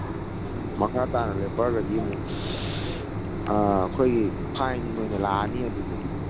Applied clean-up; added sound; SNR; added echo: none; Mechanisms; 2 dB; none.